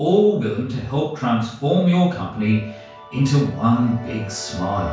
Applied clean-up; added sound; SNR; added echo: none; none; none; reverberation time 0.5 s.